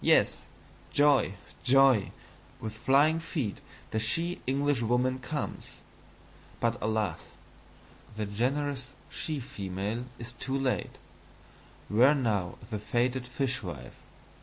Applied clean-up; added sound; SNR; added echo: none; none; none; none.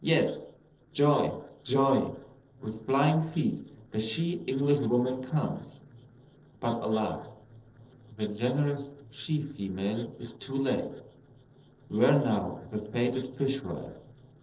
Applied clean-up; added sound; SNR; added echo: neural separator model SepFormer DNS4.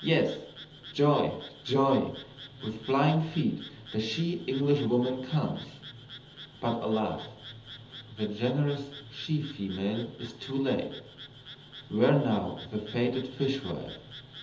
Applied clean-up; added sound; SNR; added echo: none; Frog; 18 dB; reverberation time 1.2 s.